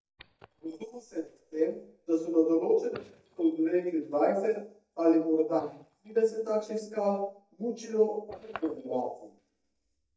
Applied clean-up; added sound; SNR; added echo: neural mask model DeepFilterNet 3.